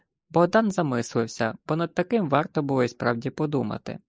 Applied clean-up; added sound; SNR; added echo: neural mask model Resemble Enhance denoiser.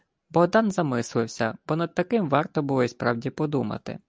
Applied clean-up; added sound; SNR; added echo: none; none; none; none.